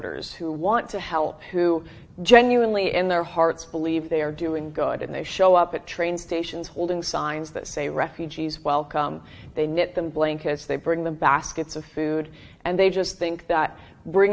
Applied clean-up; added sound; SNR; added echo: none; none; none; none.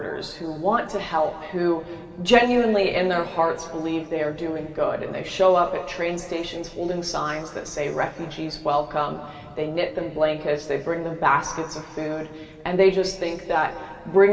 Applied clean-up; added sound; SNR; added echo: none; none; none; reverberation time 2.3 s.